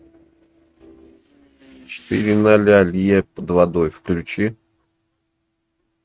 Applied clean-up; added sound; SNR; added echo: neural mask model RNNoise.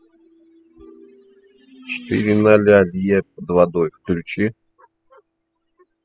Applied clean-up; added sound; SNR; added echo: classical method spectral subtraction.